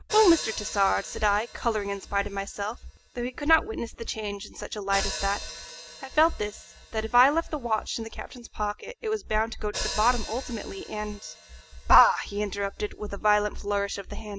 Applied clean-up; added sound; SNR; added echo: none; Hi-hat; 14 dB; none.